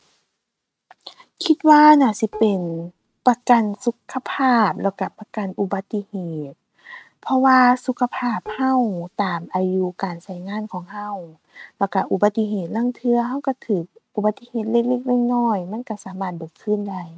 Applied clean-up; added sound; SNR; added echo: neural mask model RNNoise.